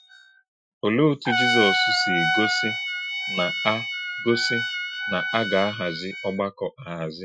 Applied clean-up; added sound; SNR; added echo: classical method Wiener filter.